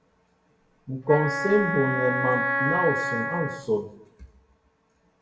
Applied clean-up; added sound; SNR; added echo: none; Wind instrument, woodwind instrument; 1 dB; reverberation time 0.6 s.